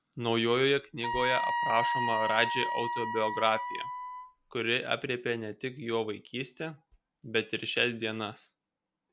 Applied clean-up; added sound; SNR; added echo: none; Wind instrument, woodwind instrument; 1 dB; none.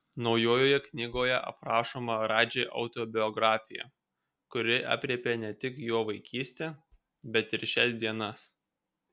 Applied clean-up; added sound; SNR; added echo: none; none; none; none.